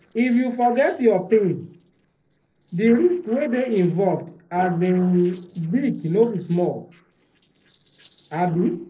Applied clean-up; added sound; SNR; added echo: neural separator model SepFormer DNS4.